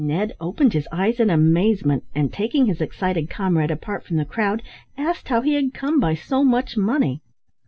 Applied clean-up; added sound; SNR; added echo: none; none; none; none.